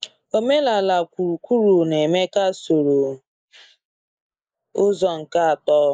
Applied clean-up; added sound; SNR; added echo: neural mask model Resemble Enhance denoiser.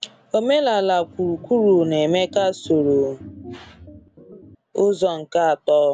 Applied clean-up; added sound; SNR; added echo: none; Organ; 18 dB; none.